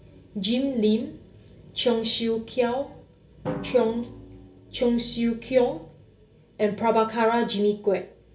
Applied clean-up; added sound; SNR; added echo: none; Drum; 18 dB; reverberation time 0.2 s.